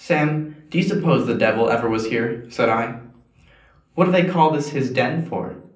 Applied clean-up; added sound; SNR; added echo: none; none; none; reverberation time 0.6 s.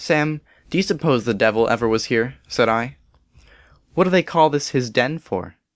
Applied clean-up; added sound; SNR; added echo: none; none; none; none.